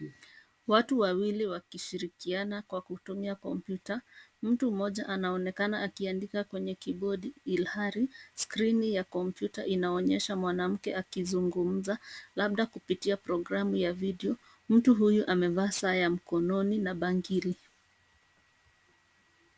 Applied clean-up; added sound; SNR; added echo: none; none; none; none.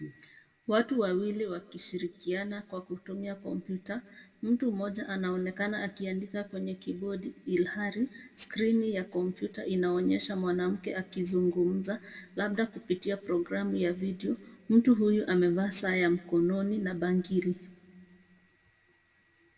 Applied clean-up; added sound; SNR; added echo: none; none; none; reverberation time 0.9 s.